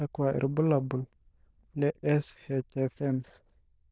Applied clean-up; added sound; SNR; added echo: neural diffusion model UNIVERSE++.